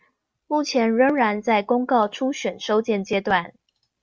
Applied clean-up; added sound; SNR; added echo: none; none; none; none.